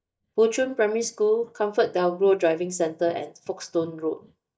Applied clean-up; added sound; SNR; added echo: neural mask model DeepFilterNet 3.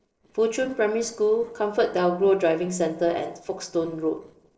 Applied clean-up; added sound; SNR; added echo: neural separator model SepFormer DNS4.